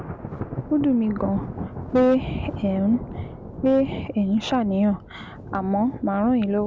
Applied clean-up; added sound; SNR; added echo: none; Thunder; 11 dB; none.